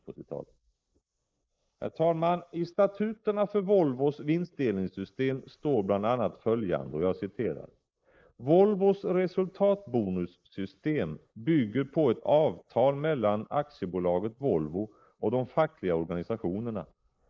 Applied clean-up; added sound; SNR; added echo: neural mask model Resemble Enhance denoiser.